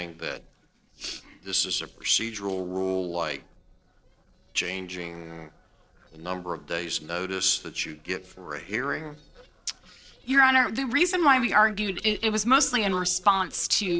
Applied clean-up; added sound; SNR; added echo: neural separator model SepFormer DNS4.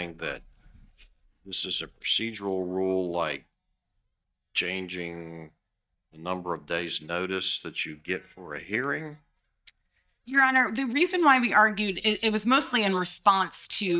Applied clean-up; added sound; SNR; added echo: neural mask model DeepFilterNet 3.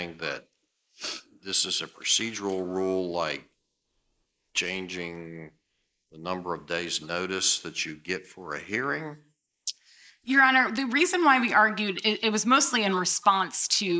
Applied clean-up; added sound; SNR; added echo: neural mask model Resemble Enhance denoiser.